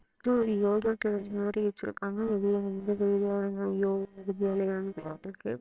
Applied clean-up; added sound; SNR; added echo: neural separator model SepFormer WHAMR!.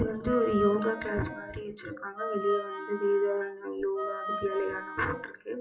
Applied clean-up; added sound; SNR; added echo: classical method WPE with log-MMSE.